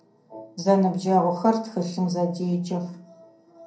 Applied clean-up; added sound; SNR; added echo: none; none; none; reverberation time 0.6 s.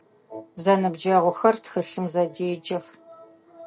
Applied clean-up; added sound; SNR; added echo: none; none; none; none.